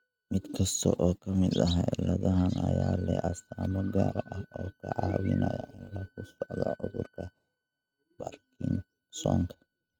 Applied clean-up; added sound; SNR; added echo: neural mask model RNNoise.